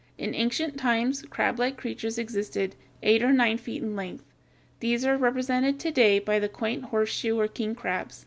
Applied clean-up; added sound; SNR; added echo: none; none; none; none.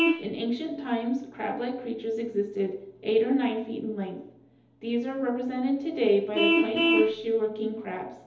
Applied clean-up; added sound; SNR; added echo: none; Vehicle horn, car horn, honking; 3 dB; reverberation time 0.8 s.